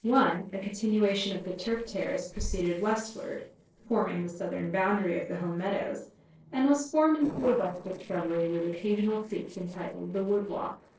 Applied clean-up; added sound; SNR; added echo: neural separator model SepFormer DNS4.